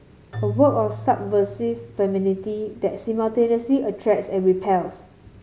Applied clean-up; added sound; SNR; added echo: none; Keyboard (musical); 14 dB; none.